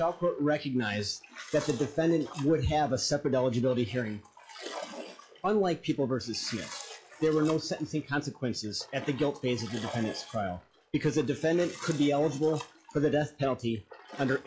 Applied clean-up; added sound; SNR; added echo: classical method log-MMSE.